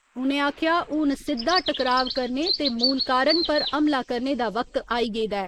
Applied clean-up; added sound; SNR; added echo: neural mask model Resemble Enhance denoiser.